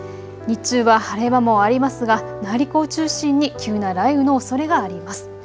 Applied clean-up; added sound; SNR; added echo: none; none; none; none.